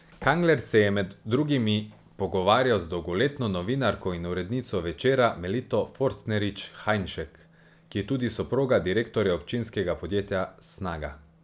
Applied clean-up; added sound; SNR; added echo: none; none; none; none.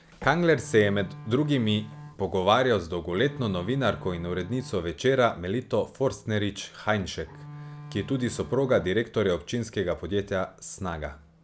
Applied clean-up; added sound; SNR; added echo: none; Bowed string instrument; 17 dB; none.